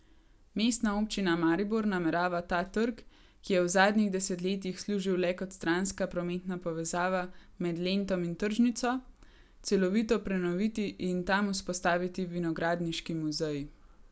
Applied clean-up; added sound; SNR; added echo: none; none; none; none.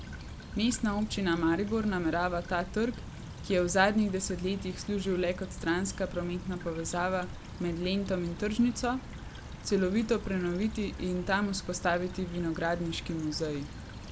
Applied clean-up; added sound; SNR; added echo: none; Stream / Trickle, dribble; 11 dB; none.